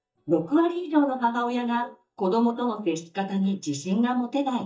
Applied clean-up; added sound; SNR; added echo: neural mask model DeepFilterNet 3.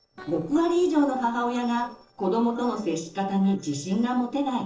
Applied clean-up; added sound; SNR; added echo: neural separator model SepFormer DNS4.